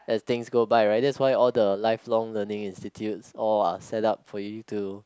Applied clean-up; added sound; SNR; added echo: none; none; none; none.